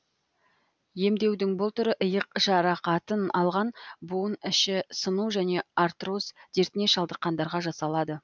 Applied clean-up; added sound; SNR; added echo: none; none; none; none.